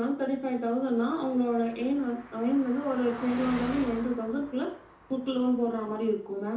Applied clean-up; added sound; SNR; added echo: none; Car passing by; 16 dB; reverberation time 0.6 s.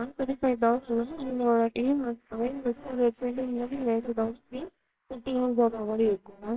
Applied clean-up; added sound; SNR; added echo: neural separator model SepFormer WHAMR!.